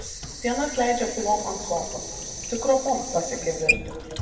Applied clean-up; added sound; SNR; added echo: none; Sink (filling or washing) / Water; 5 dB; reverberation time 2.1 s.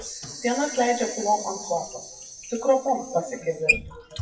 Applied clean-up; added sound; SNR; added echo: classical method WPE with log-MMSE.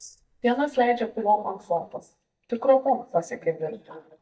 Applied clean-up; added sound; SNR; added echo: neural mask model DeepFilterNet 3.